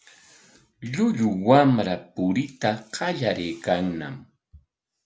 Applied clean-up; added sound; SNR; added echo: none; none; none; none.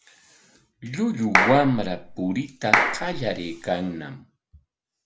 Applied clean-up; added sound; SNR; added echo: none; Clapping; -1 dB; none.